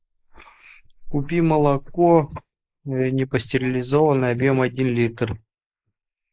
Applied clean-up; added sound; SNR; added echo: neural mask model Resemble Enhance denoiser.